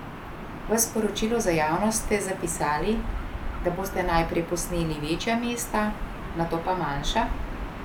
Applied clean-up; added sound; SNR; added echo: none; Gull, seagull / Ocean; 6 dB; none.